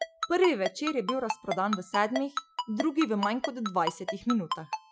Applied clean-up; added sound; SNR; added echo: classical method Wiener filter.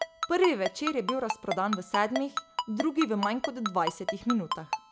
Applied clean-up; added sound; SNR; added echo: none; Ringtone; 5 dB; none.